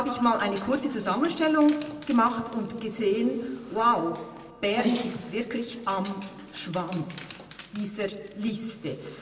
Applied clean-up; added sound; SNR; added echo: none; Dog; 14 dB; reverberation time 1.0 s.